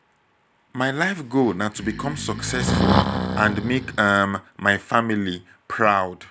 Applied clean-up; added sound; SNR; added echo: none; Breathing; 1 dB; none.